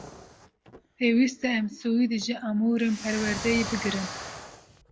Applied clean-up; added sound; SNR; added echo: none; Explosion; 12 dB; none.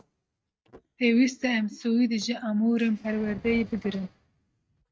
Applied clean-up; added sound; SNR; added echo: neural mask model RNNoise.